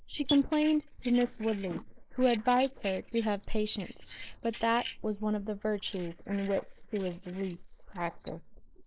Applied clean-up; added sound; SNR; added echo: neural mask model Resemble Enhance denoiser.